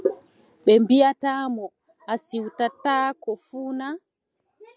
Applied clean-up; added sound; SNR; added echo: none; none; none; none.